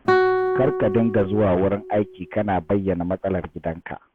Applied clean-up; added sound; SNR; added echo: none; Guitar; 3 dB; none.